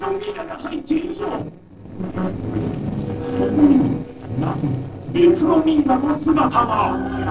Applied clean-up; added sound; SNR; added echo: neural separator model SepFormer DNS4.